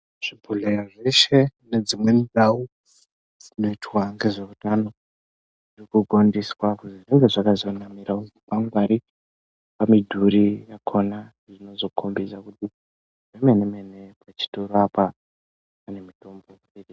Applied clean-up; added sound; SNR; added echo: none; none; none; none.